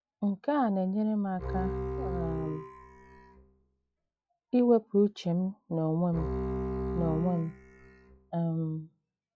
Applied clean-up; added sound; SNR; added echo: classical method log-MMSE.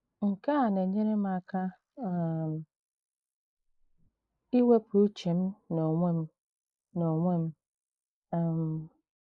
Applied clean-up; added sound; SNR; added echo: neural mask model Resemble Enhance denoiser.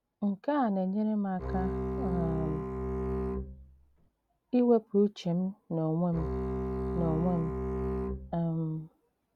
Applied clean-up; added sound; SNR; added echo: none; Bowed string instrument; 2 dB; none.